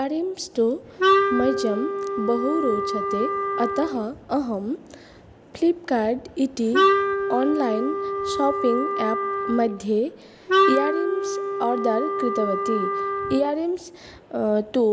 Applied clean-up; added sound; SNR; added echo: none; Wind instrument, woodwind instrument; -1 dB; none.